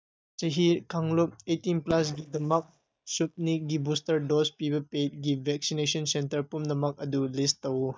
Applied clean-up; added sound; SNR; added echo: neural mask model DeepFilterNet 3.